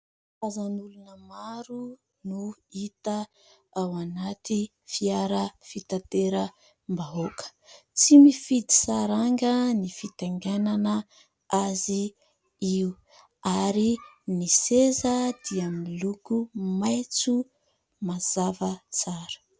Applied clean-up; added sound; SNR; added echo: none; none; none; none.